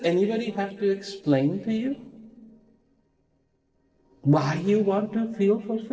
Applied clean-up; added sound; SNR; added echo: neural separator model SepFormer DNS4.